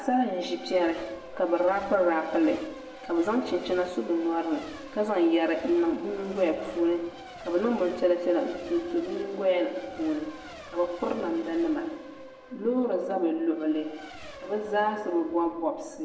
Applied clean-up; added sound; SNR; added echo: none; Race car, auto racing / Accelerating, revving, vroom / Mechanisms; 17 dB; reverberation time 0.6 s.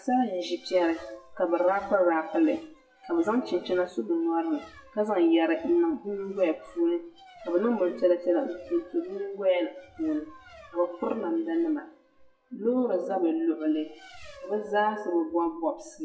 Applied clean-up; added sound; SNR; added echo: classical method WPE with log-MMSE.